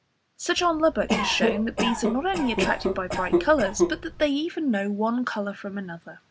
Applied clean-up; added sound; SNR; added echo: none; Cough; 1 dB; none.